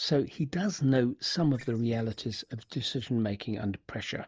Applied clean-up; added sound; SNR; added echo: neural mask model DeepFilterNet 3.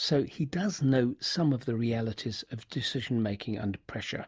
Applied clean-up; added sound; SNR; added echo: none; none; none; none.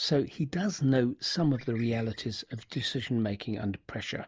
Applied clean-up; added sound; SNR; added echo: neural mask model Resemble Enhance denoiser.